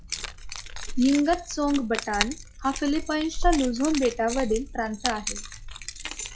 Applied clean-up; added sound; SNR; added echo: classical method log-MMSE.